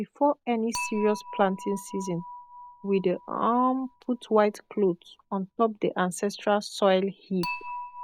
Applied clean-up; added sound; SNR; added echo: none; Dishes, pots, and pans / Chink, clink; 15 dB; none.